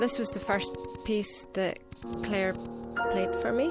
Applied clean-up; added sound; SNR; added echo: none; Drill; 19 dB; none.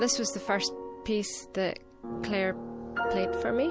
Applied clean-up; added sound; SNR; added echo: none; none; none; none.